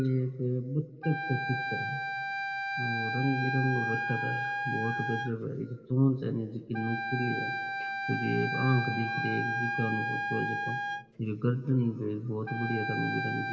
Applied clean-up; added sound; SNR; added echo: none; Wind instrument, woodwind instrument; 3 dB; reverberation time 3.0 s.